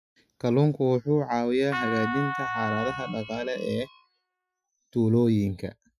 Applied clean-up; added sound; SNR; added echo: classical method Wiener filter.